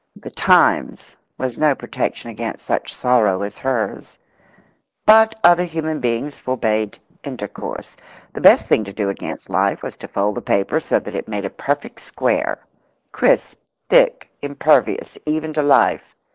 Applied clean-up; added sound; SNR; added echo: neural mask model Resemble Enhance denoiser.